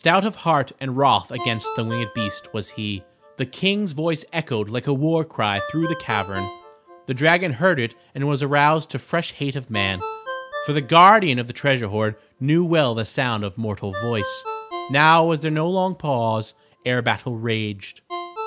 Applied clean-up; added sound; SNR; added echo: none; Ringtone; 15 dB; none.